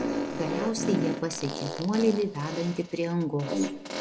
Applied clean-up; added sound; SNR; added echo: none; Fart; 3 dB; none.